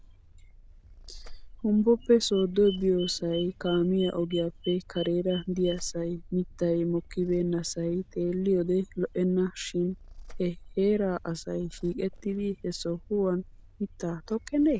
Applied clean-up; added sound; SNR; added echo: none; Purr; 18 dB; none.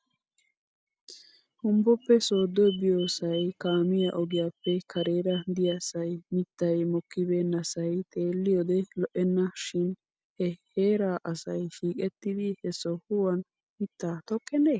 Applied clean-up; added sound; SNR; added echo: none; none; none; none.